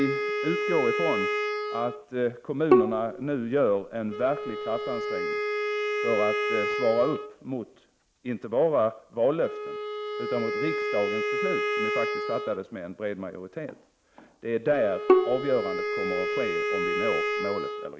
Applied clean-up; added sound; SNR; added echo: none; Bowed string instrument + Wind instrument, woodwind instrument; 0 dB; none.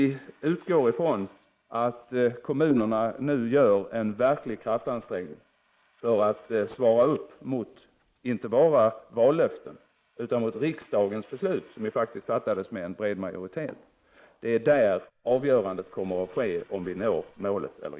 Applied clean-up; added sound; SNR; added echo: neural mask model Resemble Enhance denoiser.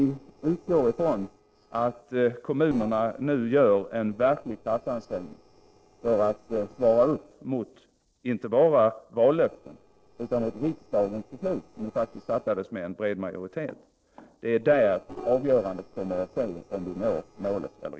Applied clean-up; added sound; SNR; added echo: neural separator model SepFormer DNS4.